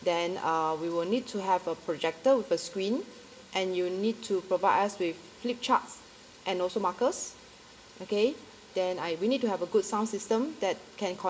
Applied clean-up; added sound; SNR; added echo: none; none; none; reverberation time 1.0 s.